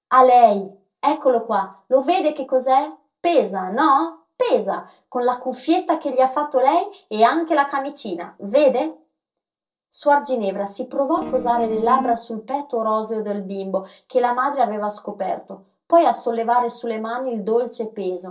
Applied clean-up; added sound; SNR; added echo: neural separator model SepFormer DNS4.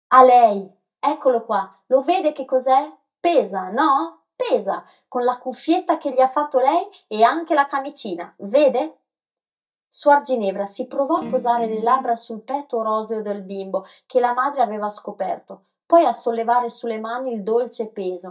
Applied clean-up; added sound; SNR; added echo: neural mask model DeepFilterNet 3.